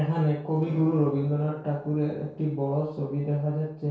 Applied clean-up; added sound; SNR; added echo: neural separator model SepFormer DNS4.